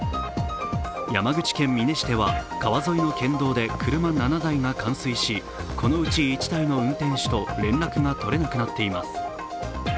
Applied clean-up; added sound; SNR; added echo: none; none; none; none.